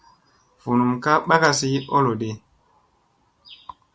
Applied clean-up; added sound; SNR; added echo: none; none; none; none.